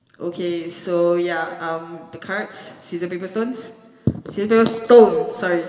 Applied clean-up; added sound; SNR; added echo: none; none; none; reverberation time 1.8 s.